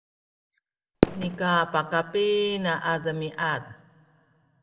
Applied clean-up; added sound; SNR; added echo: none; Fireworks; 3 dB; reverberation time 0.8 s.